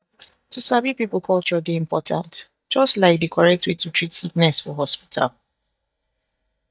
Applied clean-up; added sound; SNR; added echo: neural mask model DeepFilterNet 3.